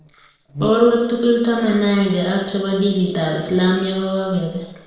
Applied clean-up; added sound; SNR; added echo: neural separator model SepFormer DNS4.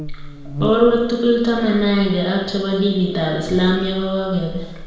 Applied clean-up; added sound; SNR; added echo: none; Buzz; 12 dB; reverberation time 0.9 s.